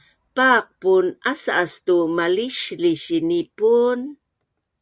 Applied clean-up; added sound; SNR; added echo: none; none; none; none.